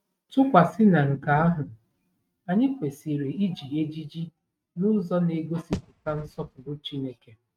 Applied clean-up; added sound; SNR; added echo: neural mask model RNNoise.